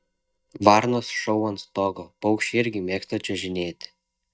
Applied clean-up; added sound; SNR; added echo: neural mask model DeepFilterNet 3.